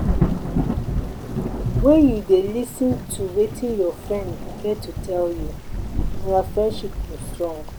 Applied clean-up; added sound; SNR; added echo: none; Thunder / Rain; 3 dB; none.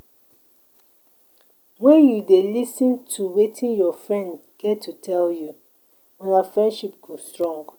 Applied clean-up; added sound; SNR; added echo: none; none; none; none.